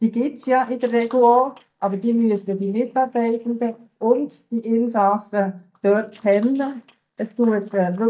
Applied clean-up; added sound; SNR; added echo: neural mask model DeepFilterNet 3.